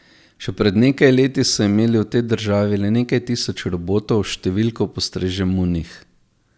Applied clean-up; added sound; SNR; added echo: none; none; none; none.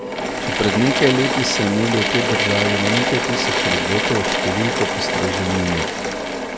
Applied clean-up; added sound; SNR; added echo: none; Drill / Mechanisms; -2 dB; none.